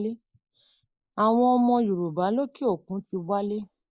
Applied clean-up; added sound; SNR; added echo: neural mask model Resemble Enhance denoiser.